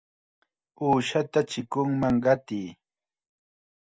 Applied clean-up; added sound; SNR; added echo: none; none; none; none.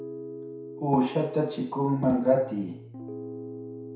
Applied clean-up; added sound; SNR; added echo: none; Piano; 12 dB; reverberation time 0.6 s.